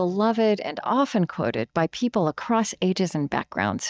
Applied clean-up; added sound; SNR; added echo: neural mask model DeepFilterNet 3.